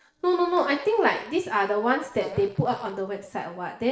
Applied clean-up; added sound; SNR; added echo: neural separator model SepFormer DNS4.